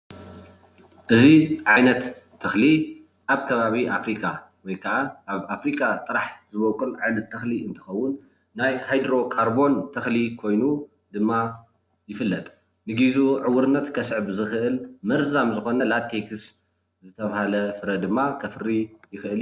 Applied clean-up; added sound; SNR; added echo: none; none; none; none.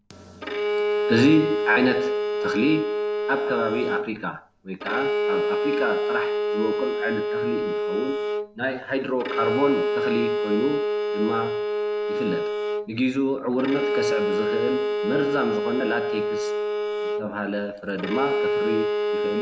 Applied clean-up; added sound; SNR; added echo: none; Bowed string instrument; -1 dB; none.